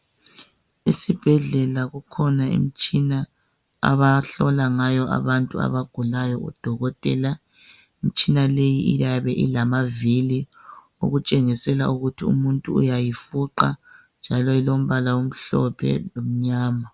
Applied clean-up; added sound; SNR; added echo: none; none; none; none.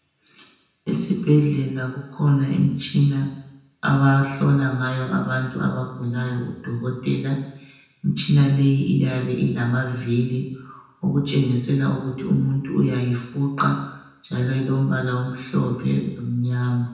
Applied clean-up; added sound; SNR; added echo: none; none; none; reverberation time 0.9 s.